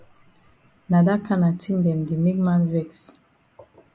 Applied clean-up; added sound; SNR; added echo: none; none; none; none.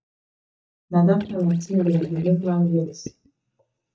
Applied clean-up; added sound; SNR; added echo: neural mask model DeepFilterNet 3.